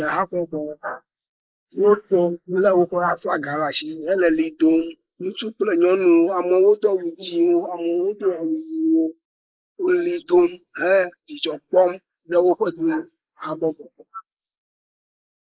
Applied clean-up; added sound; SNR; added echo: neural mask model Resemble Enhance denoiser.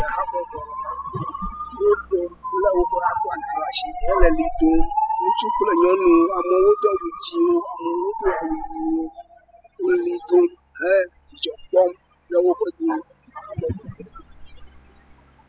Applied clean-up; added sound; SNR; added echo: classical method spectral subtraction.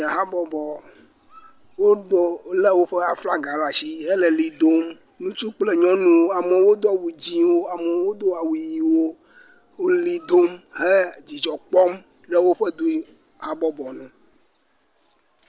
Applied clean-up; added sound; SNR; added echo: none; none; none; none.